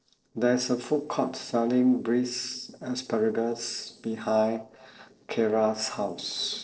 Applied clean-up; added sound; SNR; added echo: neural separator model SepFormer DNS4.